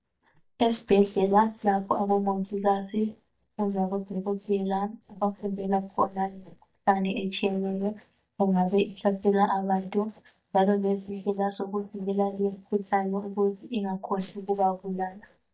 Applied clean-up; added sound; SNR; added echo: neural mask model DeepFilterNet 3.